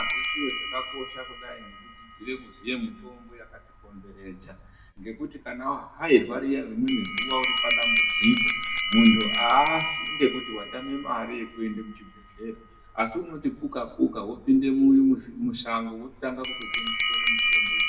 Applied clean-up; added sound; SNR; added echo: none; Bell; 3 dB; reverberation time 0.6 s.